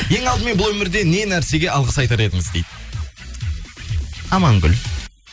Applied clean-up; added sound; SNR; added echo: none; none; none; none.